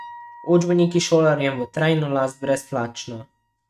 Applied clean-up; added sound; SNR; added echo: neural mask model RNNoise.